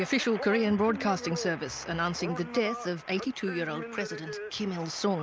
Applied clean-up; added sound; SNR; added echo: none; none; none; none.